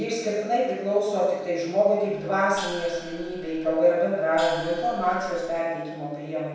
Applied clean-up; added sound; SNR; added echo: none; Gong; 14 dB; reverberation time 0.9 s.